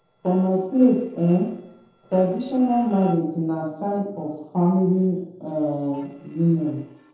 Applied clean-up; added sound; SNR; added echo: neural separator model SepFormer DNS4.